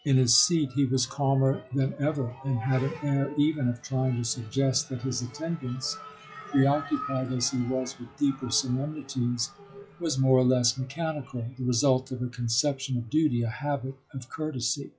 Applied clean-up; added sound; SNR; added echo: classical method log-MMSE.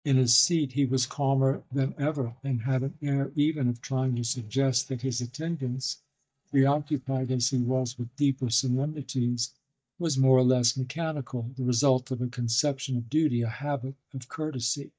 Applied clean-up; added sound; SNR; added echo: neural mask model DeepFilterNet 3.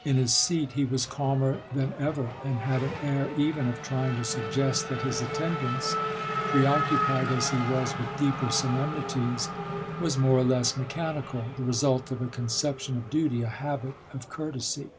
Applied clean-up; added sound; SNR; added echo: none; Race car, auto racing / Accelerating, revving, vroom; 7 dB; none.